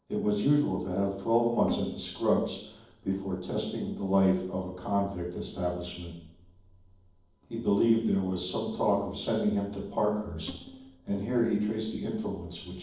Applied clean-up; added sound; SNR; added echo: neural separator model SepFormer DNS4.